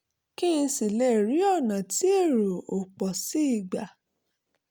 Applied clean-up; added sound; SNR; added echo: none; none; none; none.